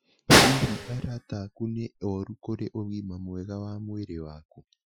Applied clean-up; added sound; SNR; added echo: classical method Wiener filter.